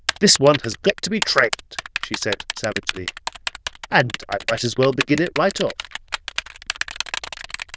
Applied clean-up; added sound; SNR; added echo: neural diffusion model UNIVERSE++.